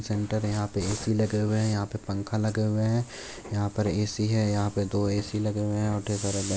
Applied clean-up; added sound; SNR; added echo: none; none; none; none.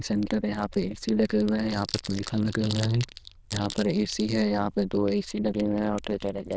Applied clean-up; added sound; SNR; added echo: neural diffusion model UNIVERSE++.